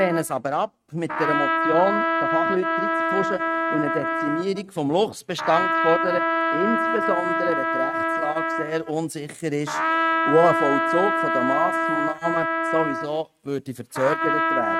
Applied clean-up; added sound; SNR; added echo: neural mask model RNNoise.